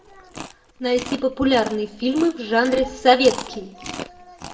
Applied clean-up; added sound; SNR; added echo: none; Chewing, mastication; 14 dB; reverberation time 0.6 s.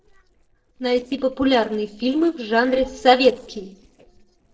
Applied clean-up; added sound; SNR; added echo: neural separator model SepFormer DNS4.